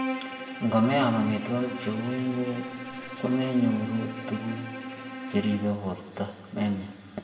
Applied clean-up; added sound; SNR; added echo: none; Bowed string instrument; 9 dB; reverberation time 1.8 s.